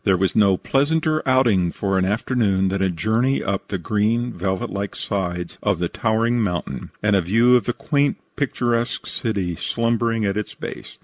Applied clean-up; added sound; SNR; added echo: none; none; none; none.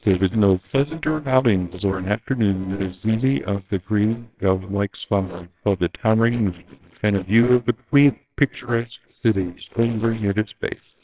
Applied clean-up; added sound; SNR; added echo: neural separator model SepFormer WHAMR!.